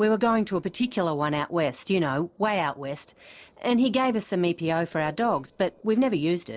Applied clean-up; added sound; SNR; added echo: neural separator model SepFormer DNS4.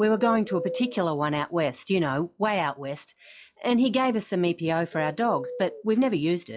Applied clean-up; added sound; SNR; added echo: classical method log-MMSE.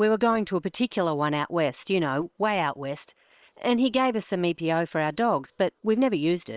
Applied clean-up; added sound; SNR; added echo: neural separator model SepFormer WHAM!.